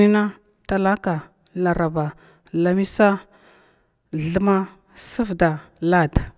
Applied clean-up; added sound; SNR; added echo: none; none; none; none.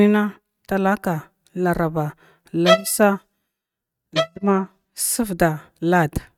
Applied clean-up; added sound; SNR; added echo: neural mask model RNNoise.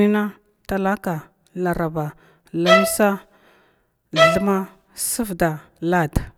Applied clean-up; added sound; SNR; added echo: none; Bowed string instrument; -3 dB; none.